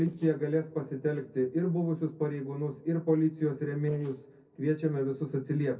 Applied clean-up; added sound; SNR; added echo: neural separator model SepFormer DNS4.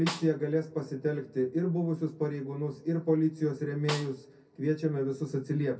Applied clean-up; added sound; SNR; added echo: none; Snare drum; 11 dB; reverberation time 0.3 s.